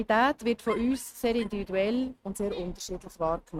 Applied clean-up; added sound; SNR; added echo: neural mask model RNNoise.